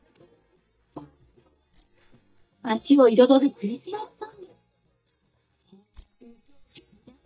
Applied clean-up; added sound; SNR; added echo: neural mask model DeepFilterNet 3.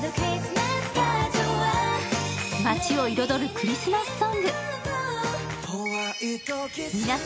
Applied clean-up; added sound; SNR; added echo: none; none; none; none.